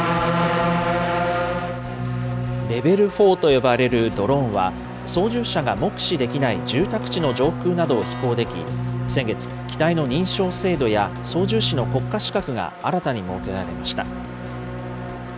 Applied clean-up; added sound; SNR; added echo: none; Keyboard (musical); 8 dB; none.